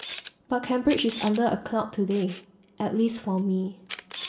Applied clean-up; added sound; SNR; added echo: none; Camera; 16 dB; reverberation time 0.6 s.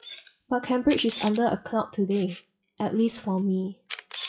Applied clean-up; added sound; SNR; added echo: classical method WPE with log-MMSE.